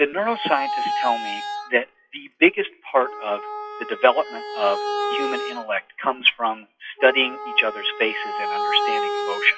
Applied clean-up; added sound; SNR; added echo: classical method WPE with log-MMSE.